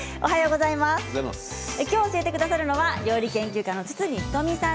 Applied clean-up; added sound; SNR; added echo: none; none; none; none.